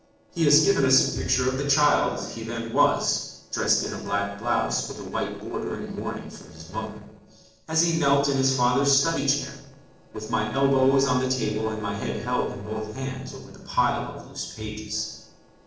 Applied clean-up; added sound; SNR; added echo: neural separator model SepFormer DNS4.